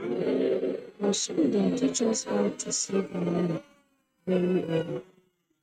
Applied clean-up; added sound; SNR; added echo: neural mask model RNNoise.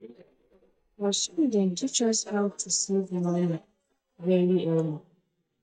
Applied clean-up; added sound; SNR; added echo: neural mask model DeepFilterNet 3.